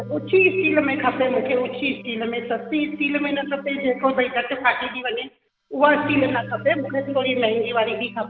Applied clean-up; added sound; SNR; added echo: none; Keyboard (musical) + Wind instrument, woodwind instrument; 17 dB; none.